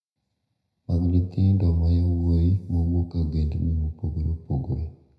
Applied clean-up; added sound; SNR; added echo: none; none; none; reverberation time 0.7 s.